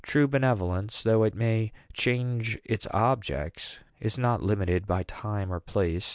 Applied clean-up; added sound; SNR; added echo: none; none; none; none.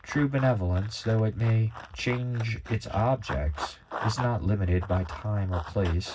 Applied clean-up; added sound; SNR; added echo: none; Run; 14 dB; reverberation time 0.4 s.